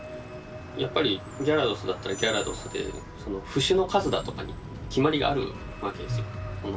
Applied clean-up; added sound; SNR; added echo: none; Motor vehicle (road) + Screech; 12 dB; none.